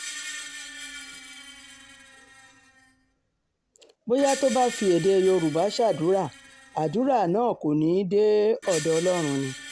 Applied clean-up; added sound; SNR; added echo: none; Screech; 15 dB; none.